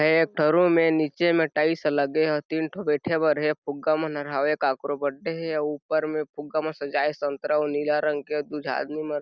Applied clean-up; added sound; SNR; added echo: none; none; none; none.